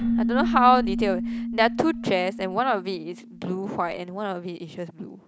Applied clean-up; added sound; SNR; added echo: none; Keyboard (musical); 4 dB; none.